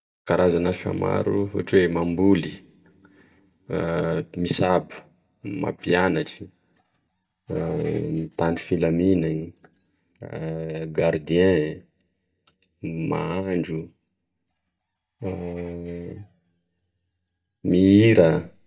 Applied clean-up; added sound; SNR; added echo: neural mask model DeepFilterNet 3.